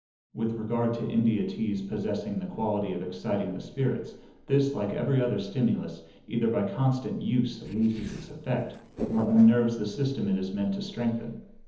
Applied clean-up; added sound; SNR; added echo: neural separator model SepFormer DNS4.